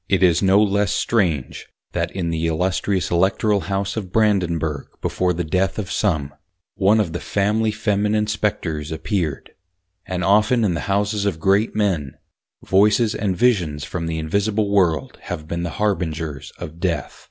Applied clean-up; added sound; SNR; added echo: none; none; none; none.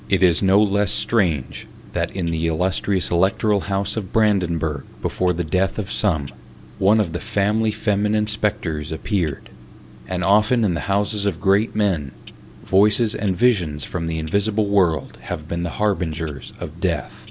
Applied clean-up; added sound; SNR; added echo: none; Clock; 20 dB; none.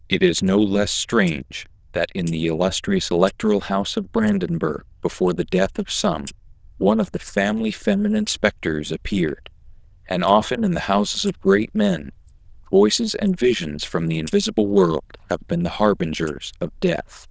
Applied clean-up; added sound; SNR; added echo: neural diffusion model UNIVERSE++.